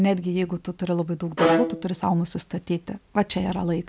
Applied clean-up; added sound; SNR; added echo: none; Bowed string instrument; 1 dB; none.